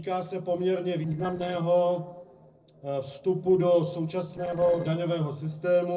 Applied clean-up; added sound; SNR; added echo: neural separator model SepFormer DNS4.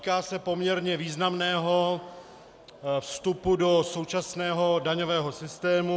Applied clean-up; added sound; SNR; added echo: none; none; none; none.